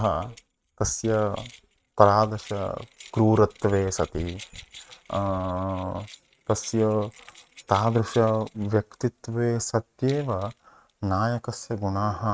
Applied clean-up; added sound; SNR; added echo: neural mask model RNNoise.